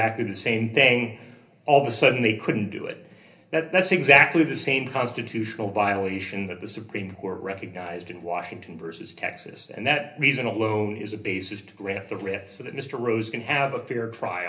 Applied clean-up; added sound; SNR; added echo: none; none; none; reverberation time 0.3 s.